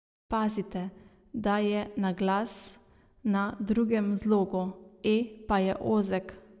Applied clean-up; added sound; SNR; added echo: none; none; none; none.